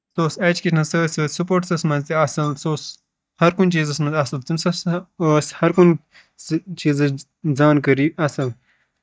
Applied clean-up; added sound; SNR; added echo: neural mask model DeepFilterNet 3.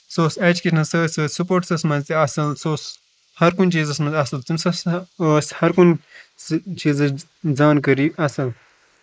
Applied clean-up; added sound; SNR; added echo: neural mask model Resemble Enhance denoiser.